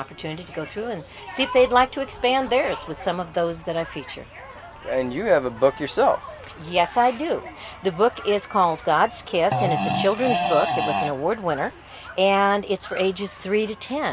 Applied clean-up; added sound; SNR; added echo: none; Fart; 3 dB; none.